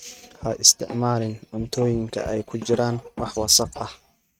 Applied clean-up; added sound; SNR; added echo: neural mask model RNNoise.